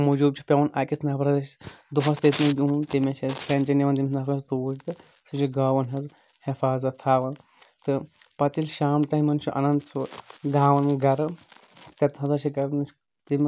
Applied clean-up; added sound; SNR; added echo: none; none; none; none.